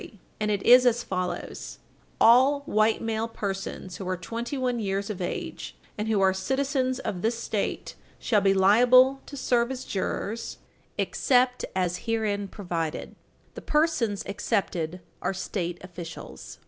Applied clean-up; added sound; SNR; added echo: none; none; none; none.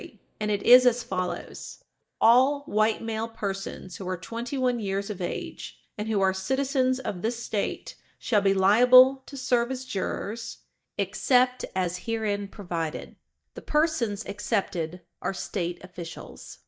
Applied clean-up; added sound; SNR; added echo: neural mask model DeepFilterNet 3.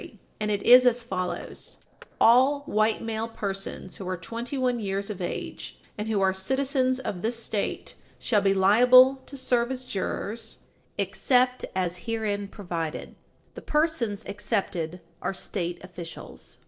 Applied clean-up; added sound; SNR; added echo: neural separator model SepFormer DNS4.